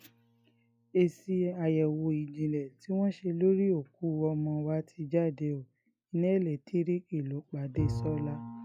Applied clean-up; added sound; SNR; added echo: classical method log-MMSE.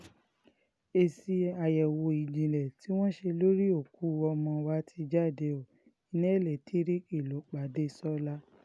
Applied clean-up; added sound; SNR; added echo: none; none; none; none.